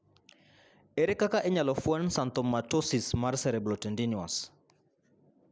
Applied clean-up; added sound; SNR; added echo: none; none; none; none.